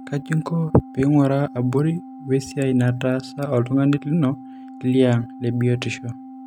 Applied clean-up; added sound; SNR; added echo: none; Organ; 17 dB; none.